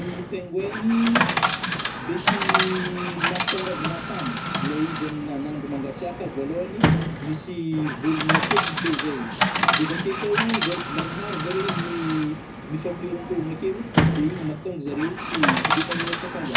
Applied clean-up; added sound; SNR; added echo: none; Coin (dropping) / Chatter; -3 dB; reverberation time 0.4 s.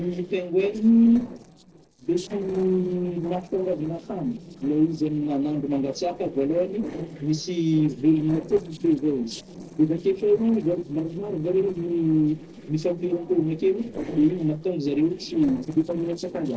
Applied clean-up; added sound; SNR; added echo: neural separator model SepFormer DNS4.